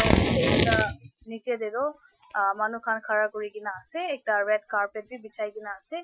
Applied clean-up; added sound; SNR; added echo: classical method Wiener filter.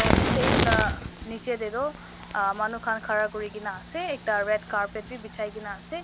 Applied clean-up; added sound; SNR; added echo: none; Fire; 1 dB; none.